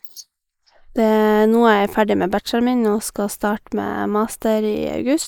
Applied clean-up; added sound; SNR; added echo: neural mask model Resemble Enhance denoiser.